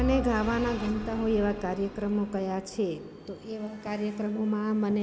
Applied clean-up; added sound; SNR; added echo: none; Engine / Vehicle; 10 dB; none.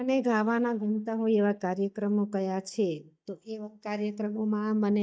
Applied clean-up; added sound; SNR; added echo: neural mask model DeepFilterNet 3.